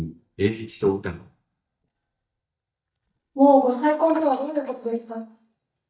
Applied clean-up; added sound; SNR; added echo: neural mask model DeepFilterNet 3.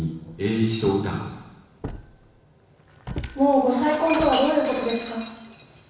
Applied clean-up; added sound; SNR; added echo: none; Shatter; 13 dB; reverberation time 1.1 s.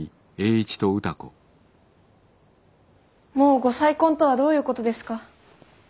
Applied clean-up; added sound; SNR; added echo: none; none; none; none.